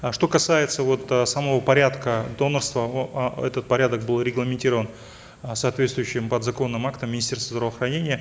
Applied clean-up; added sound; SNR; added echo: none; none; none; none.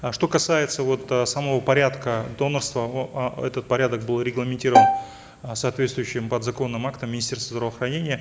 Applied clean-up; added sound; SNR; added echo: none; Bowed string instrument; -5 dB; none.